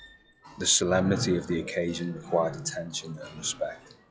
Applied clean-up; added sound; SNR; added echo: classical method log-MMSE.